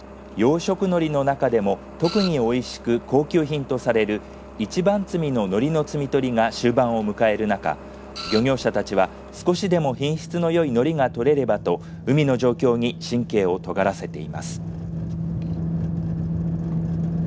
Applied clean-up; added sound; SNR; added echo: none; Printer; 11 dB; none.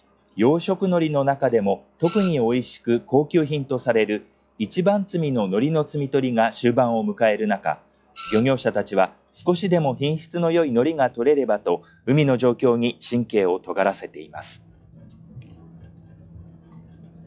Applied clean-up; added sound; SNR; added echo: classical method log-MMSE.